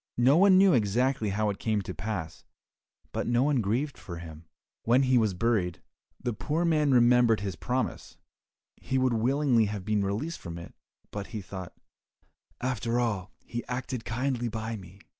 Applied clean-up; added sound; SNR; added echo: none; none; none; none.